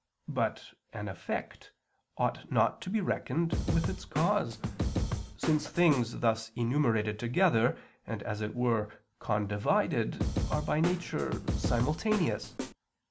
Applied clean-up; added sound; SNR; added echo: none; Snare drum / Drum kit; 3 dB; none.